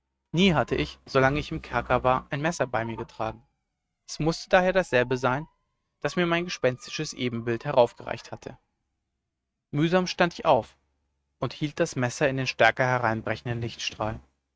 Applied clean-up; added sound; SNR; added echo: neural mask model RNNoise.